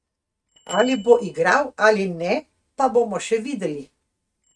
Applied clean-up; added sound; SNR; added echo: neural mask model RNNoise.